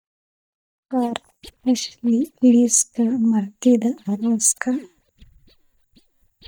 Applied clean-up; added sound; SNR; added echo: neural mask model DeepFilterNet 3.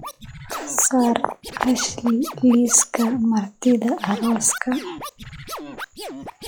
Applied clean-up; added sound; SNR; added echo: classical method log-MMSE.